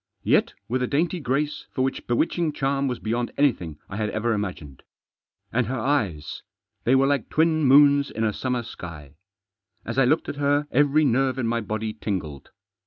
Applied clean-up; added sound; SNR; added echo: none; none; none; none.